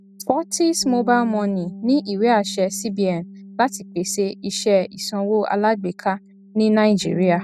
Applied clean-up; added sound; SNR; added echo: none; Bass guitar; 16 dB; none.